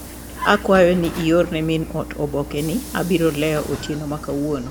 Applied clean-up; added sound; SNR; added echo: none; Vehicle; 12 dB; none.